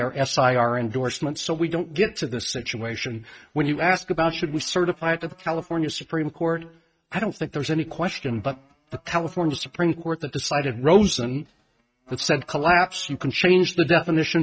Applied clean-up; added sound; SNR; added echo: neural mask model RNNoise.